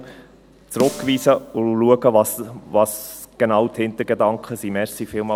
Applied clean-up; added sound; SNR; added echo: none; Snare drum; 14 dB; none.